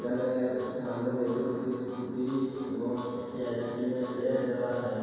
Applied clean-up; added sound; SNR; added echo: none; Harmonica; 18 dB; reverberation time 2.2 s.